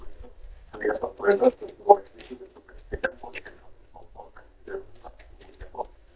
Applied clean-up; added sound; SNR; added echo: neural mask model DeepFilterNet 3.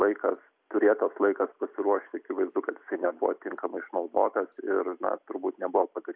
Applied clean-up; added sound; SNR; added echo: none; none; none; none.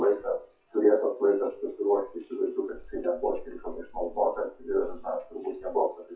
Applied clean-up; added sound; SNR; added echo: classical method WPE with log-MMSE.